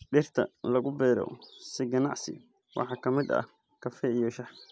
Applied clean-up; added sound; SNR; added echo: none; none; none; none.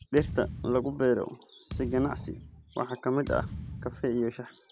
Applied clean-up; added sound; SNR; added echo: none; Thump, thud; 10 dB; none.